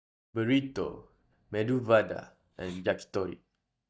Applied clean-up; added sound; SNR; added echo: neural mask model DeepFilterNet 3.